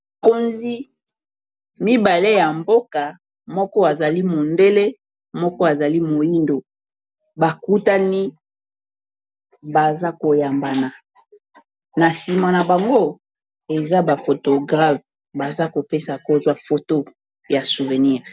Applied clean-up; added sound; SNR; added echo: none; none; none; none.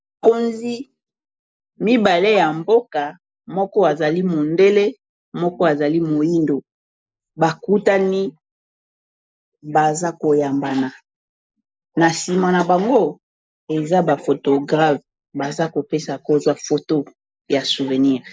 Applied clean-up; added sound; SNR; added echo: neural mask model Resemble Enhance denoiser.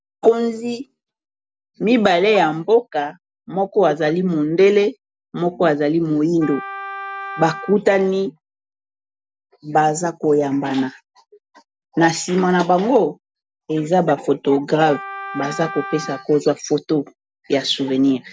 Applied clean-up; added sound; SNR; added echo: none; Wind instrument, woodwind instrument; 13 dB; none.